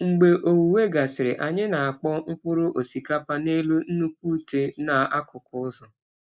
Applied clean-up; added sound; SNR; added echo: neural mask model Resemble Enhance denoiser.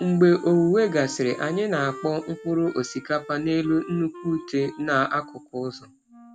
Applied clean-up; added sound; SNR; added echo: none; Wind instrument, woodwind instrument; 18 dB; none.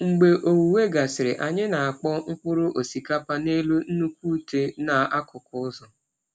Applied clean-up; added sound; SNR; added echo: none; none; none; none.